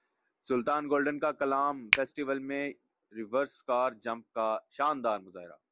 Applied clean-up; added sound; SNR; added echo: none; Finger snapping; 4 dB; none.